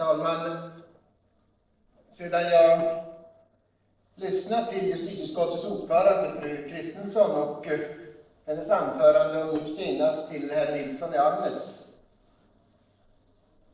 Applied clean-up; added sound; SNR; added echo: neural separator model SepFormer DNS4.